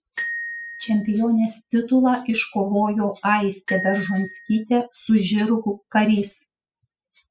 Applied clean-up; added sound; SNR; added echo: classical method spectral subtraction.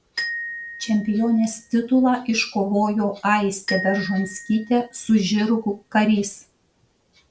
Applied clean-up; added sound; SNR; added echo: none; Glockenspiel; 14 dB; none.